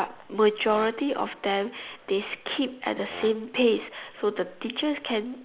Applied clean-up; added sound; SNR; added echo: none; Brass instrument; 20 dB; none.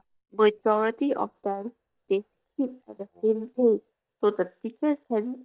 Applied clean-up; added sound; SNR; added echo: neural mask model DeepFilterNet 3.